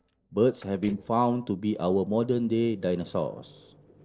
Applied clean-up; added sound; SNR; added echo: neural separator model SepFormer DNS4.